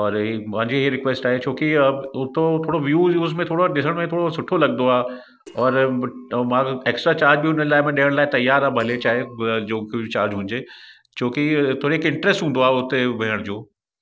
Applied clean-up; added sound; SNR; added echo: neural separator model SepFormer DNS4.